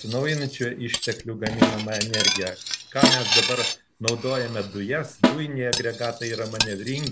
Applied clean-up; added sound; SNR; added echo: none; Snare drum + Cutlery, silverware; -2 dB; none.